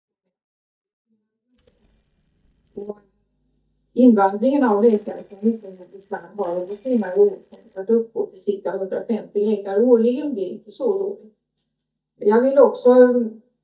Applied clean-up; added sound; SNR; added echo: neural mask model DeepFilterNet 3.